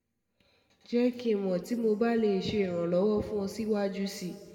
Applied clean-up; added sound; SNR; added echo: none; none; none; reverberation time 1.4 s.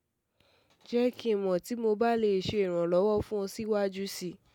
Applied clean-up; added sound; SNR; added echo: none; none; none; none.